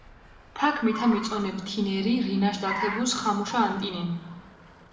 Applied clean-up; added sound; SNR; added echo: none; Car; 12 dB; reverberation time 0.9 s.